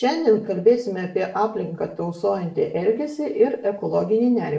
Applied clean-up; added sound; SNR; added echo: none; none; none; reverberation time 0.4 s.